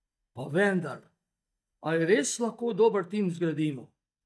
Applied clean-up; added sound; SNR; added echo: neural mask model DeepFilterNet 3.